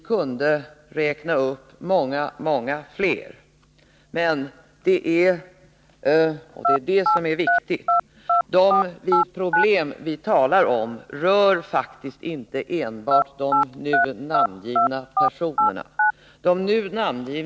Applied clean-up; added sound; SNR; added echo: none; Telephone; -1 dB; none.